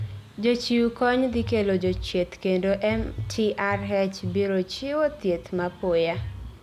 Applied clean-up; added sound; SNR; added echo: none; none; none; none.